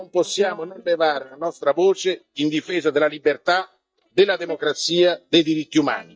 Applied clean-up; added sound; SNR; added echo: neural mask model DeepFilterNet 3.